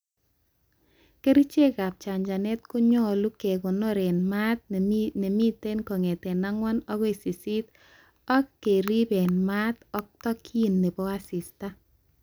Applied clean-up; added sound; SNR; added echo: none; none; none; none.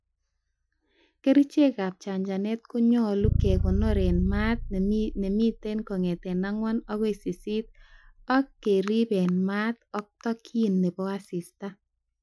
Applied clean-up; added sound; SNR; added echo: classical method Wiener filter.